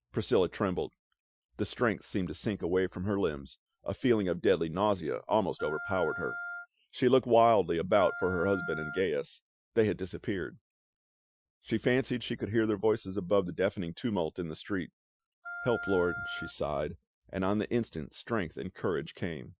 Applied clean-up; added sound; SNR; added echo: classical method Wiener filter.